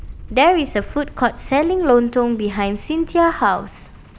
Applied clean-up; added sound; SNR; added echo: none; Truck; 16 dB; none.